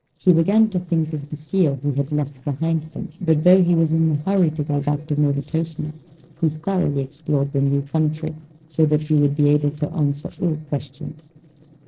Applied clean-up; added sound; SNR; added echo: neural separator model SepFormer DNS4.